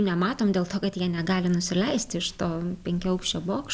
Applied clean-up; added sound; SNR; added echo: none; none; none; none.